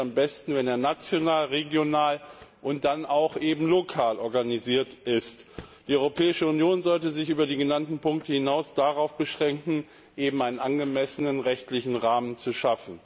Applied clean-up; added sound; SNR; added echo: none; none; none; none.